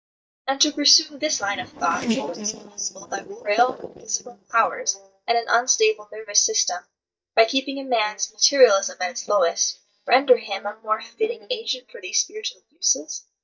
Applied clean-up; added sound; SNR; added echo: neural mask model DeepFilterNet 3.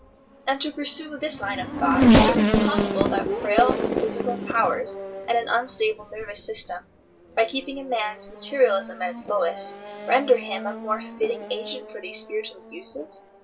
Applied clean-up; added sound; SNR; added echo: none; Race car, auto racing / Accelerating, revving, vroom; 1 dB; reverberation time 0.2 s.